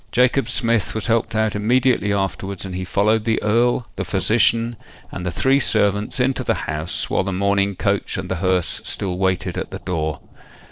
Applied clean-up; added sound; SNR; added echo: neural separator model SepFormer DNS4.